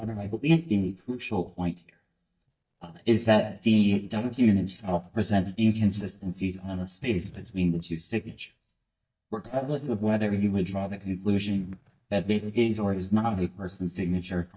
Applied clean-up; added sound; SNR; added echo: neural mask model DeepFilterNet 3.